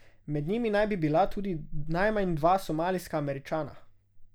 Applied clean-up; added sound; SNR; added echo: none; none; none; none.